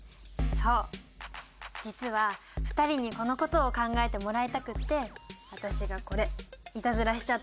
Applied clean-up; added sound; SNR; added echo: none; none; none; none.